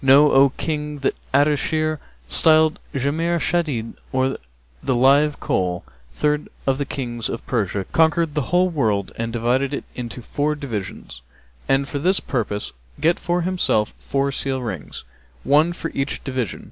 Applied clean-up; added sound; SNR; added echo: none; none; none; none.